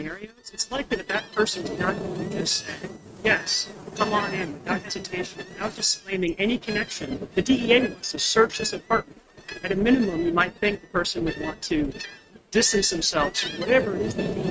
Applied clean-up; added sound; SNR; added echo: neural mask model RNNoise.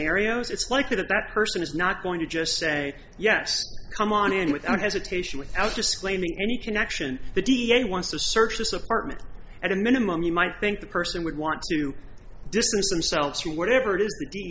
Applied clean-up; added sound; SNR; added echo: none; none; none; none.